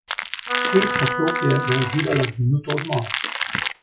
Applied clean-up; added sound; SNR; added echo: classical method log-MMSE.